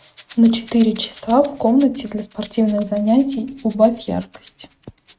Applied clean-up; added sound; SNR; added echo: neural mask model RNNoise.